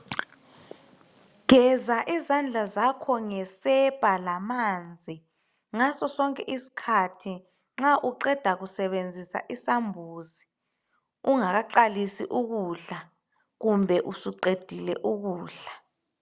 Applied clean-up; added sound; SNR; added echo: none; none; none; none.